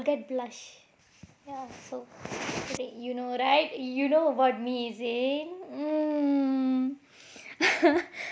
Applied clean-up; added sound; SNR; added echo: none; none; none; none.